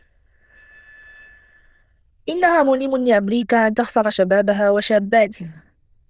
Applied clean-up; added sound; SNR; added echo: neural diffusion model UNIVERSE++.